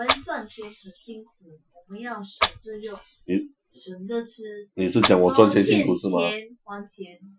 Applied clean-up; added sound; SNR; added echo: classical method Wiener filter.